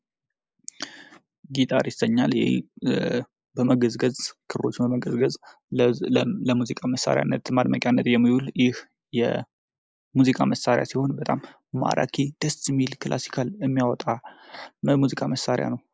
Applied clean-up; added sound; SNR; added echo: neural mask model Resemble Enhance denoiser.